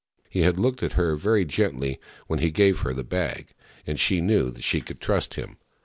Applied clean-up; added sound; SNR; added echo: none; none; none; none.